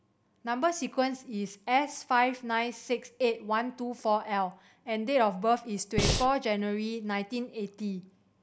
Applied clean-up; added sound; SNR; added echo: none; Breathing; -3 dB; none.